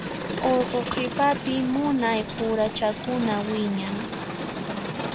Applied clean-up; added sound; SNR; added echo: none; Crowd; 5 dB; none.